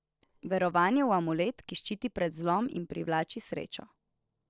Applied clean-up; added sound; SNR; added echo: neural separator model SepFormer DNS4.